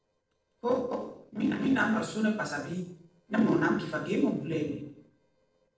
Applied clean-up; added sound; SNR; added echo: neural separator model SepFormer DNS4.